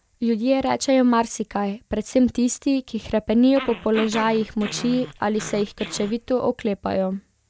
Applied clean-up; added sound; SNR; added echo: none; Growling; 13 dB; none.